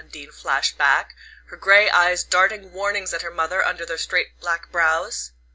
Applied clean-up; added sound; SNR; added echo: none; none; none; none.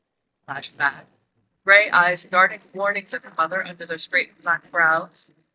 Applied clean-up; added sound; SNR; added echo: neural mask model DeepFilterNet 3.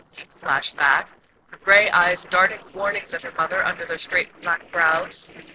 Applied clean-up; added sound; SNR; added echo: neural separator model SepFormer DNS4.